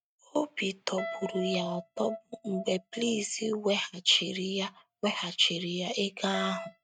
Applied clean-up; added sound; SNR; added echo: neural mask model RNNoise.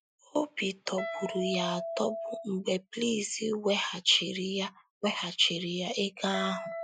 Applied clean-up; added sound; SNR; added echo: classical method Wiener filter.